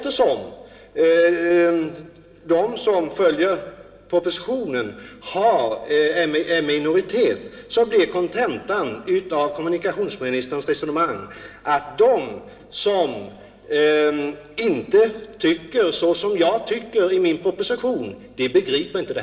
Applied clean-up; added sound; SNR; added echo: none; none; none; reverberation time 2.2 s.